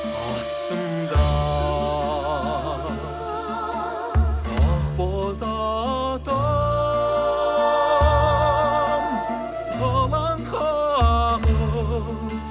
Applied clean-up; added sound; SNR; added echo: none; Wind instrument, woodwind instrument; 7 dB; none.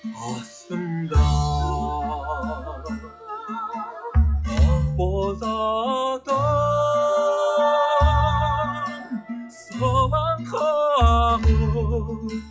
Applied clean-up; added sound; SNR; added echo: classical method log-MMSE.